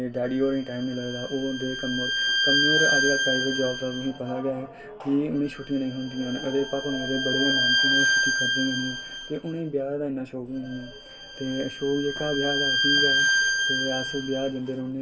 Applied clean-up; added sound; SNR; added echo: none; Bowed string instrument; -2 dB; reverberation time 0.2 s.